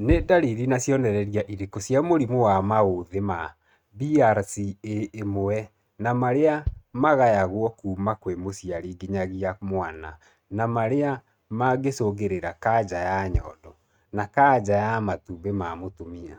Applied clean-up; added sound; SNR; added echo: neural mask model RNNoise.